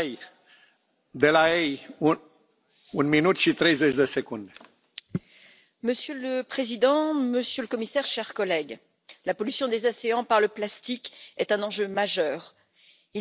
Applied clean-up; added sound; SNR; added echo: none; none; none; none.